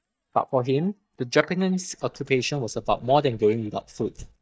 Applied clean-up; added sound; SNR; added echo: neural mask model DeepFilterNet 3.